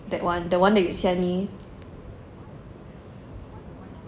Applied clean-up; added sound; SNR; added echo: none; none; none; none.